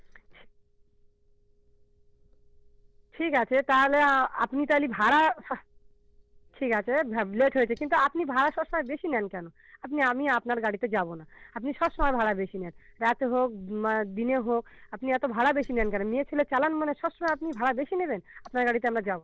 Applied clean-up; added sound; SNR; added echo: none; Liquid; 17 dB; none.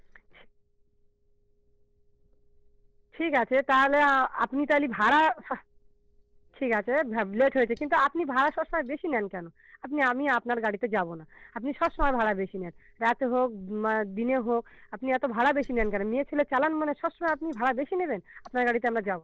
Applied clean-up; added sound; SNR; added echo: neural separator model SepFormer DNS4.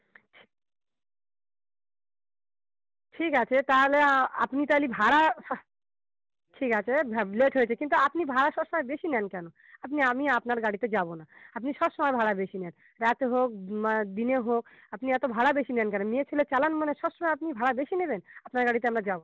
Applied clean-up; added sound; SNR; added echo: none; none; none; none.